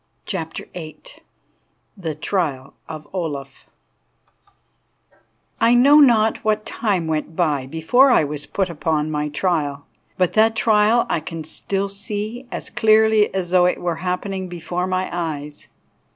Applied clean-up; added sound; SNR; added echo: none; none; none; none.